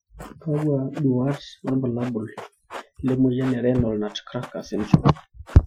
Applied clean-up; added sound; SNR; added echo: classical method Wiener filter.